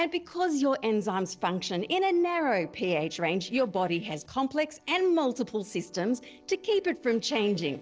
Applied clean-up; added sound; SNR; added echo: neural separator model SepFormer DNS4.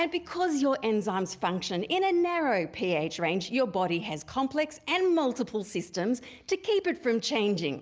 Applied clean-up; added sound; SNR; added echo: none; none; none; none.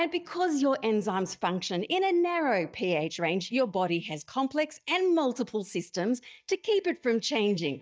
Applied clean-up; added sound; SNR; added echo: neural mask model DeepFilterNet 3.